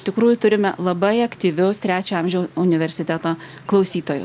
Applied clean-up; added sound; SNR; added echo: none; none; none; none.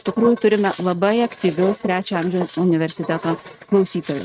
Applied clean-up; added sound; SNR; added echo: neural mask model RNNoise.